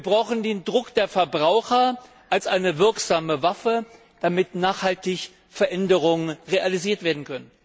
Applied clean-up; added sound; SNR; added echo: none; none; none; none.